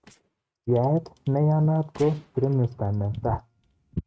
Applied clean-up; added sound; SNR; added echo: neural mask model RNNoise.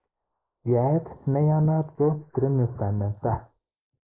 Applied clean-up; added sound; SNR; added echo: neural mask model Resemble Enhance denoiser.